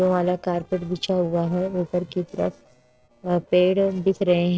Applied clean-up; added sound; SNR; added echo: neural separator model SepFormer DNS4.